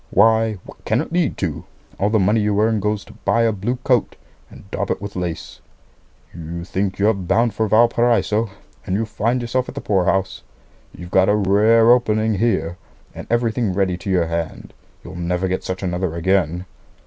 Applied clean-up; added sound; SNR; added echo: none; none; none; none.